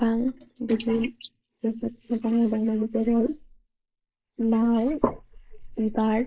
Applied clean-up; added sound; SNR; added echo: neural mask model Resemble Enhance denoiser.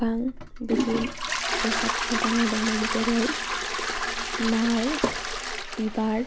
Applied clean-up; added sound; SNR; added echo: none; Toilet flush; 1 dB; none.